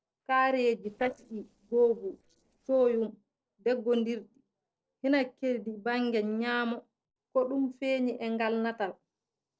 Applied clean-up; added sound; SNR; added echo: neural separator model SepFormer DNS4.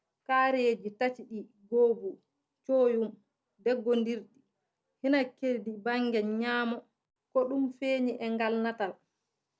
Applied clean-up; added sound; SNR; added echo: none; none; none; none.